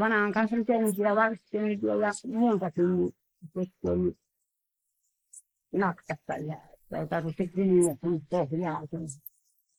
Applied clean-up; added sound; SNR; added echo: neural mask model Resemble Enhance denoiser.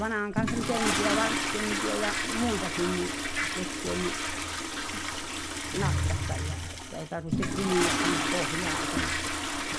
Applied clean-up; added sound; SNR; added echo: none; Toilet flush; -3 dB; none.